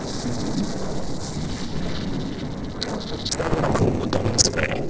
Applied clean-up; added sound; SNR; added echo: neural separator model SepFormer DNS4.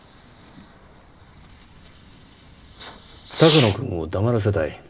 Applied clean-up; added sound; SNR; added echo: none; Fireworks; 7 dB; none.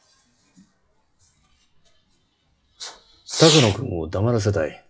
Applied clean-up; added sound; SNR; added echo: classical method log-MMSE.